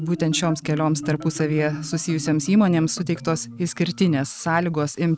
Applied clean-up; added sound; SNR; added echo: neural mask model RNNoise.